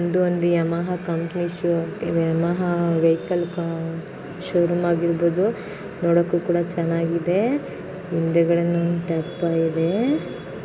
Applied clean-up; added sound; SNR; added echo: none; none; none; none.